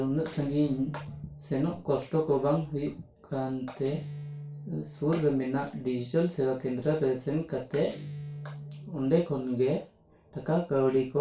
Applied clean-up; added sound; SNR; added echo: none; Guitar; 15 dB; reverberation time 0.2 s.